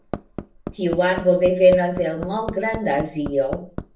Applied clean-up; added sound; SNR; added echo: none; Hammer; 12 dB; reverberation time 0.2 s.